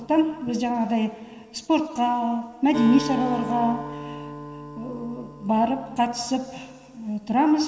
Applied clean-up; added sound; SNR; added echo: none; Acoustic guitar; 13 dB; reverberation time 2.4 s.